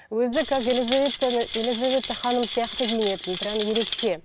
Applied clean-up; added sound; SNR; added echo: none; Rattle; 2 dB; none.